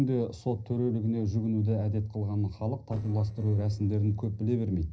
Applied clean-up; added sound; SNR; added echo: neural separator model SepFormer DNS4.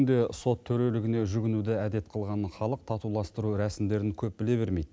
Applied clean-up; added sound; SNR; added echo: none; none; none; none.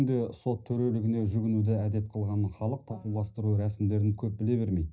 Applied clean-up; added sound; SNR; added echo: neural mask model DeepFilterNet 3.